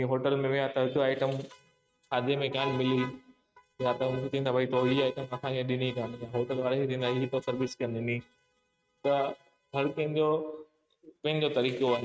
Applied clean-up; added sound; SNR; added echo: neural mask model RNNoise.